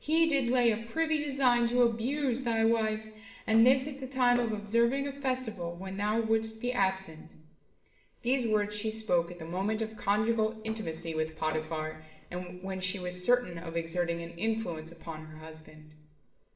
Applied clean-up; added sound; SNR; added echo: neural separator model SepFormer DNS4.